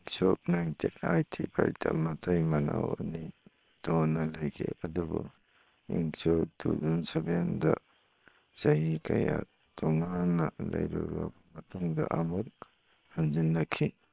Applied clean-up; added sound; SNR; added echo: neural separator model SepFormer WHAM!.